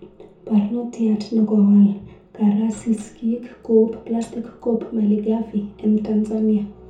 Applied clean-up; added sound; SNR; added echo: none; none; none; reverberation time 0.6 s.